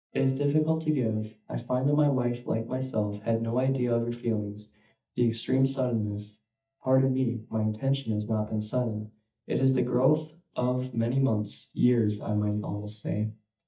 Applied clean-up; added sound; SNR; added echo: neural mask model DeepFilterNet 3.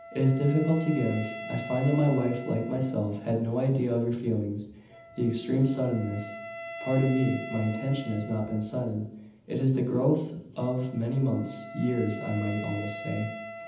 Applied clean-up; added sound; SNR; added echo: none; Wind instrument, woodwind instrument; 14 dB; reverberation time 0.8 s.